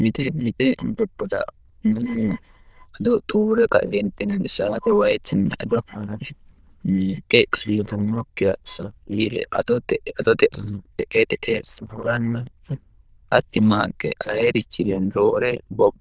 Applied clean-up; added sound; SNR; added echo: neural diffusion model UNIVERSE++.